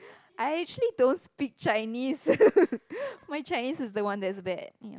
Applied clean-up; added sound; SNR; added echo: none; none; none; none.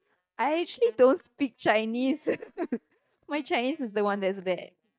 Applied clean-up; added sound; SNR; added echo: neural mask model DeepFilterNet 3.